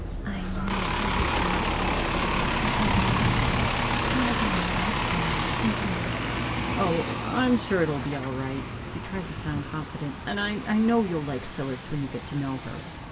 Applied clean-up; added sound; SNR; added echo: none; Bus; -2 dB; reverberation time 0.1 s.